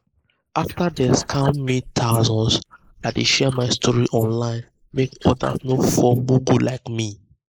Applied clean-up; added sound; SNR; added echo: neural mask model Resemble Enhance denoiser.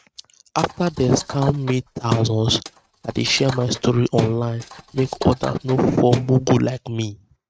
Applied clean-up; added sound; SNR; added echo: neural mask model RNNoise.